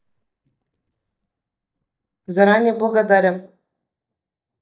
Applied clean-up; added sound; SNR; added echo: neural mask model DeepFilterNet 3.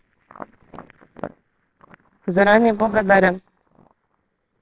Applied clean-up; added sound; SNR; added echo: neural separator model SepFormer WHAMR!.